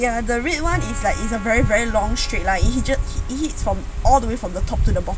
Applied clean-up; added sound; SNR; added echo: none; Trumpet + Tabla; 18 dB; none.